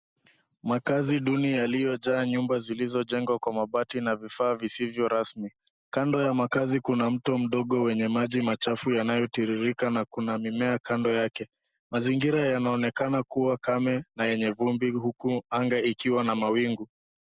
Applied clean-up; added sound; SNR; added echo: none; none; none; none.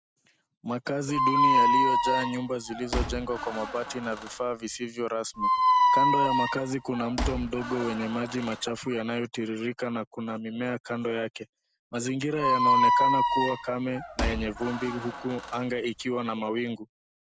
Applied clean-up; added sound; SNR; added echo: none; Squeak; -4 dB; none.